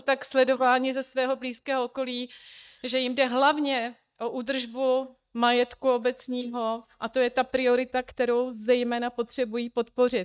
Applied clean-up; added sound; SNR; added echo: neural mask model DeepFilterNet 3.